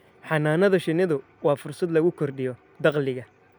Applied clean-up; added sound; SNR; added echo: none; none; none; none.